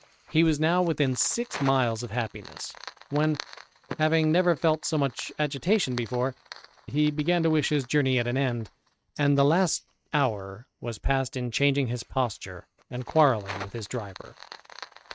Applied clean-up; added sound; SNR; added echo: neural mask model RNNoise.